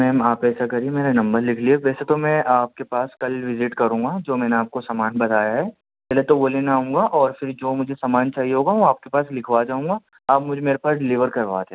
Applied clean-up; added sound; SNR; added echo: none; none; none; none.